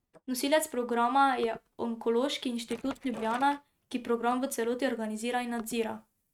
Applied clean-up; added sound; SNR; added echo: neural mask model RNNoise.